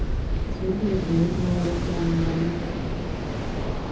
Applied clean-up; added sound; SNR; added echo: none; Waves, surf; -1 dB; reverberation time 0.6 s.